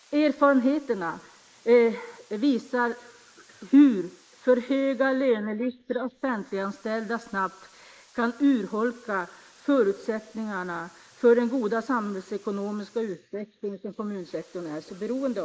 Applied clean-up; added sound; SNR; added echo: neural mask model Resemble Enhance denoiser.